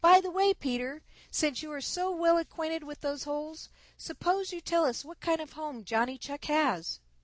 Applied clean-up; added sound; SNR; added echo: none; none; none; none.